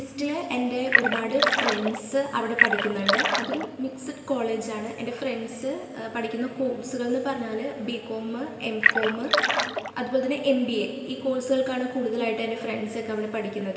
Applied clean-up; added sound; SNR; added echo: none; Splash, splatter; -4 dB; reverberation time 2.6 s.